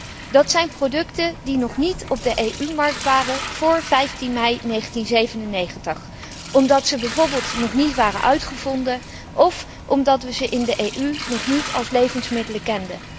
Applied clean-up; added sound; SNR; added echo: none; Liquid + Bus; 11 dB; none.